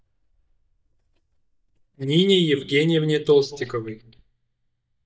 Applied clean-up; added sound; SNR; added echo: neural mask model DeepFilterNet 3.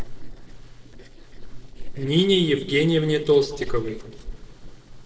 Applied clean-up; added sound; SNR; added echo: neural separator model SepFormer DNS4.